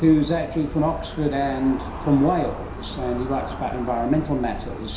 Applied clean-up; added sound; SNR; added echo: none; Aircraft; 11 dB; reverberation time 0.7 s.